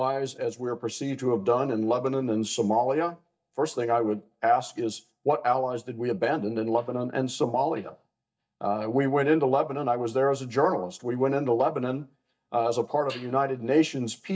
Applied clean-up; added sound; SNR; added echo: neural mask model DeepFilterNet 3.